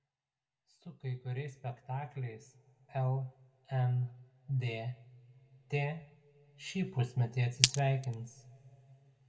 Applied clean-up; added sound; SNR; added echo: none; Glass; -3 dB; reverberation time 2.0 s.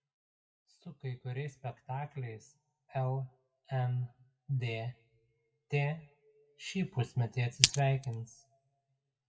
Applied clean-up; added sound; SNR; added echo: classical method WPE with log-MMSE.